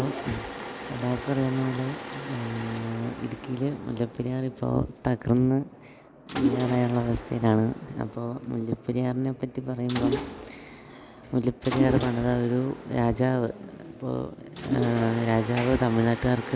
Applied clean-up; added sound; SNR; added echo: none; Mechanisms; 9 dB; none.